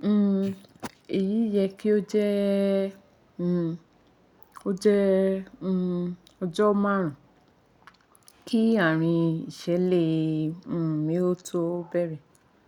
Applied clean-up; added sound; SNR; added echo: none; none; none; none.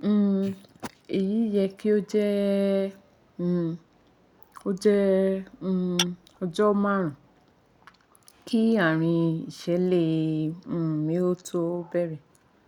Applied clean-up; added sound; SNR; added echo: none; Tap / Glass; 9 dB; none.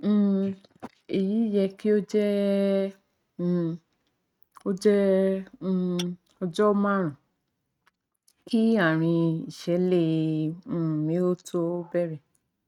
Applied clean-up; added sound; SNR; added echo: neural mask model RNNoise.